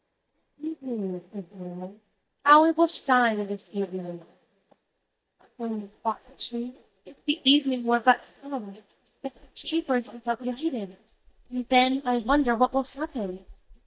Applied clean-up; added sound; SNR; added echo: neural mask model DeepFilterNet 3.